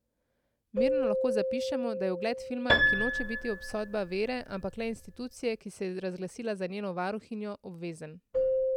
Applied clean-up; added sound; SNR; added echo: none; Keyboard (musical) + Piano; -2 dB; none.